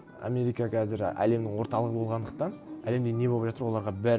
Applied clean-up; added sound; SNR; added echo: none; none; none; none.